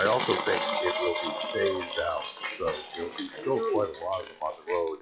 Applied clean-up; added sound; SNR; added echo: classical method log-MMSE.